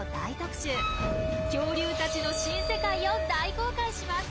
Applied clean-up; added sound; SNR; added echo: none; Wind instrument, woodwind instrument; 4 dB; none.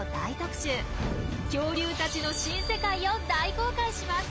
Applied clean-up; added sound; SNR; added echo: none; none; none; none.